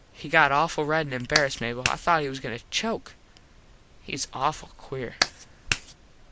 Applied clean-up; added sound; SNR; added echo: none; Clapping; 1 dB; none.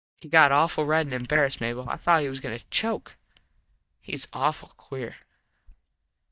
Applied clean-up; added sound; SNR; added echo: neural mask model DeepFilterNet 3.